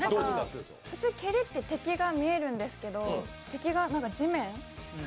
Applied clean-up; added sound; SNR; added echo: none; none; none; none.